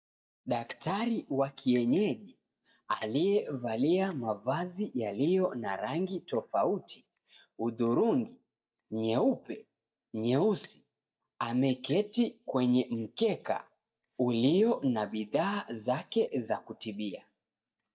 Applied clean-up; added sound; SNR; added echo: neural mask model DeepFilterNet 3.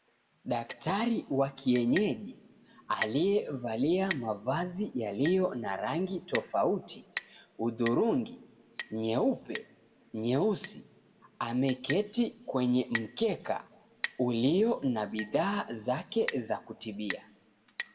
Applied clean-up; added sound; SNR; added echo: none; Chink, clink; 14 dB; reverberation time 1.0 s.